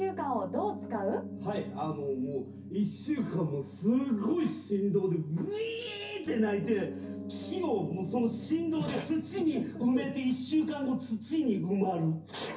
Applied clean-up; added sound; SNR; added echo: none; Piano; 12 dB; reverberation time 0.3 s.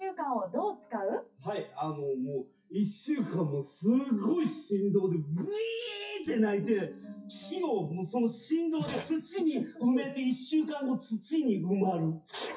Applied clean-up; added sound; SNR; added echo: classical method WPE with log-MMSE.